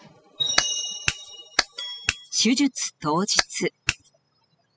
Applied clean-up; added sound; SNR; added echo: classical method spectral subtraction.